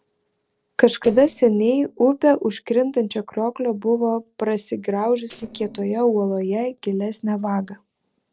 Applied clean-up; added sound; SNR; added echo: neural separator model SepFormer DNS4.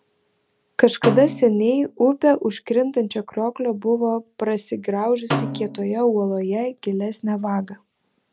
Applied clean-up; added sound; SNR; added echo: none; Snare drum; 10 dB; none.